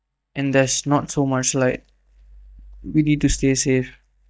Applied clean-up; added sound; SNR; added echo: neural mask model DeepFilterNet 3.